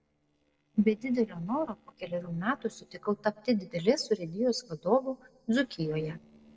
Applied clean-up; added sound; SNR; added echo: neural separator model SepFormer DNS4.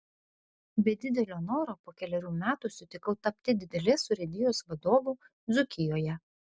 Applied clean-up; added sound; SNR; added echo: none; none; none; none.